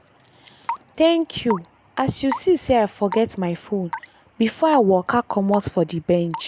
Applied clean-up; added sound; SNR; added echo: none; Raindrop / Drip / Water tap, faucet; 14 dB; none.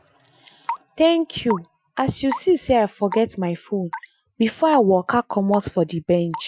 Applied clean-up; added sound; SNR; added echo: classical method Wiener filter.